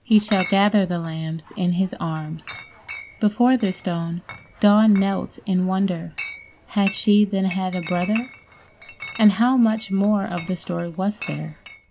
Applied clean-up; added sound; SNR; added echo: none; Chatter / Chink, clink; 17 dB; none.